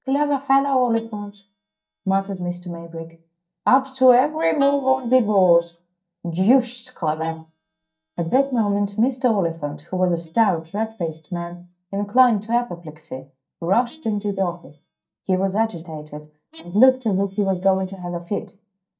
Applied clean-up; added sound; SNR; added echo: neural mask model DeepFilterNet 3.